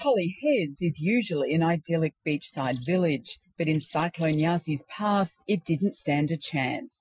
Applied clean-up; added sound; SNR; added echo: classical method Wiener filter.